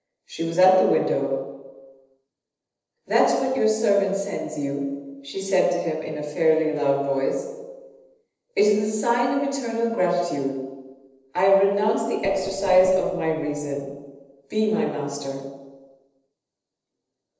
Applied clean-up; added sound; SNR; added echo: neural separator model SepFormer DNS4.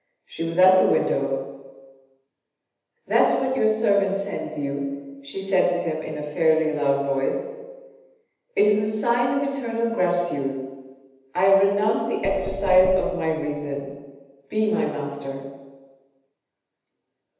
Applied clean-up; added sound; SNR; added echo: none; Knock; 11 dB; reverberation time 1.1 s.